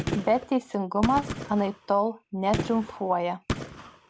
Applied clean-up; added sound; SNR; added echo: none; Gunshot, gunfire; 8 dB; none.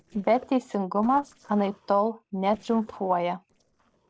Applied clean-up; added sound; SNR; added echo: neural separator model SepFormer DNS4.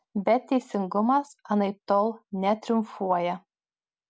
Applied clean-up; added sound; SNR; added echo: none; none; none; none.